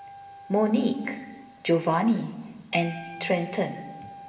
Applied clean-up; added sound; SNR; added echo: none; Wind instrument, woodwind instrument; 17 dB; reverberation time 1.3 s.